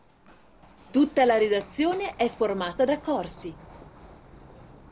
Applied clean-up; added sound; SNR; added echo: none; Run; 19 dB; none.